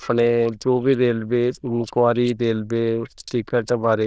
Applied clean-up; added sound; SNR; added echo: neural diffusion model UNIVERSE++.